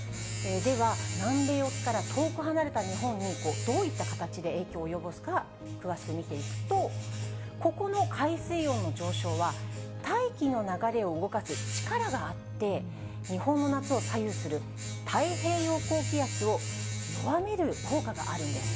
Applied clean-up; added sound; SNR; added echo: none; Domestic sounds, home sounds; 5 dB; none.